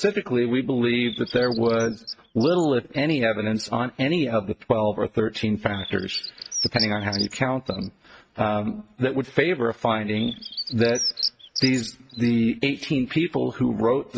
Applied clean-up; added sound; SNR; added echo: neural mask model RNNoise.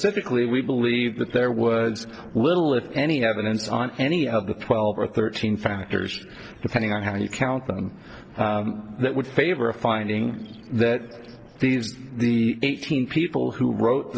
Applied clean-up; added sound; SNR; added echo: neural separator model SepFormer DNS4.